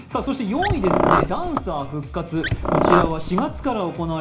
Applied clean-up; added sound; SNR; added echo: none; Car; -3 dB; reverberation time 0.4 s.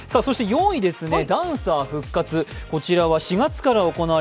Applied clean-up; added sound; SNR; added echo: none; none; none; none.